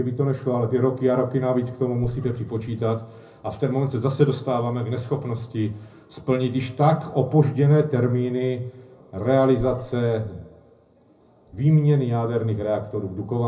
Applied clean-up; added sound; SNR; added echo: none; Burping, eructation; 19 dB; reverberation time 0.4 s.